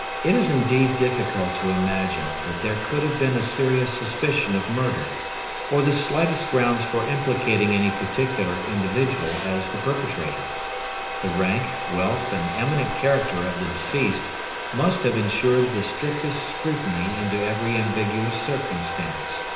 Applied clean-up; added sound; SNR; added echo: none; Domestic sounds, home sounds; 5 dB; reverberation time 0.9 s.